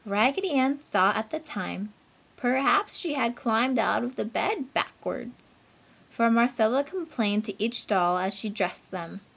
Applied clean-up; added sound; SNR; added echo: none; none; none; none.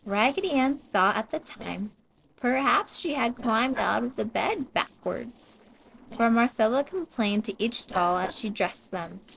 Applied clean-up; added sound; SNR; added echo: neural separator model SepFormer DNS4.